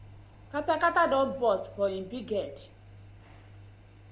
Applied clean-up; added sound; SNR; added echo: none; Engine; 19 dB; none.